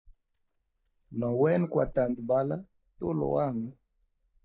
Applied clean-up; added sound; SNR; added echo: neural mask model DeepFilterNet 3.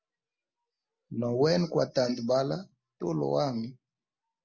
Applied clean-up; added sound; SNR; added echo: none; none; none; none.